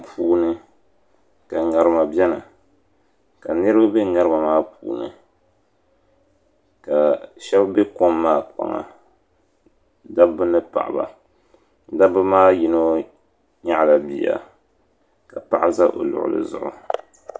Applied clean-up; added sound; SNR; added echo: none; none; none; none.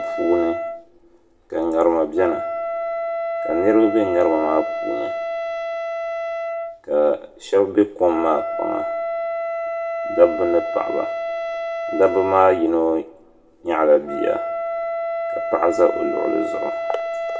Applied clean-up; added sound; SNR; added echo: none; Wind instrument, woodwind instrument; 5 dB; reverberation time 0.6 s.